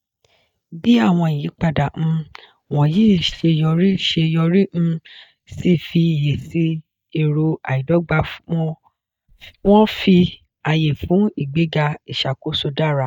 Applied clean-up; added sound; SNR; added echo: neural mask model DeepFilterNet 3.